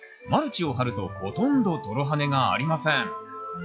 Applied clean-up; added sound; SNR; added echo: classical method log-MMSE.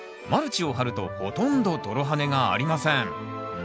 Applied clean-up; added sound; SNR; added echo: none; none; none; none.